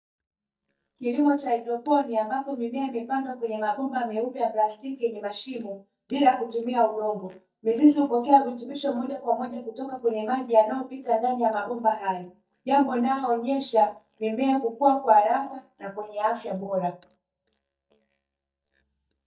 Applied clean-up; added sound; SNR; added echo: neural mask model DeepFilterNet 3.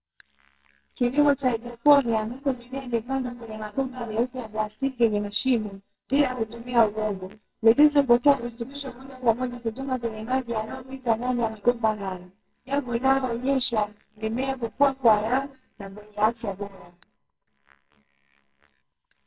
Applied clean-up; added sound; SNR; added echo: neural separator model SepFormer WHAMR!.